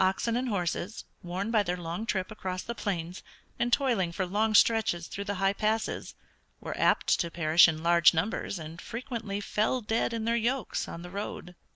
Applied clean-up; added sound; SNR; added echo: none; none; none; none.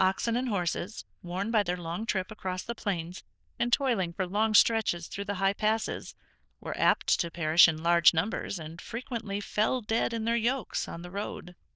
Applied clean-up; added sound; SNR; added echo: neural diffusion model UNIVERSE++.